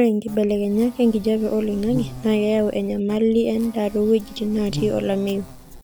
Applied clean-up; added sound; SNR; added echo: none; Insect; 14 dB; none.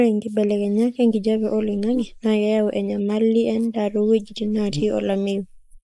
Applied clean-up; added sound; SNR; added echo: neural mask model Resemble Enhance denoiser.